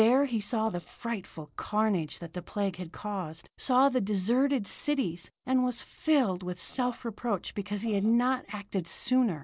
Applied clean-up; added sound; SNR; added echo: neural separator model SepFormer DNS4.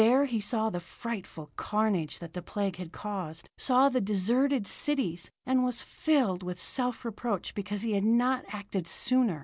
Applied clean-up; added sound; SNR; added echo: none; none; none; none.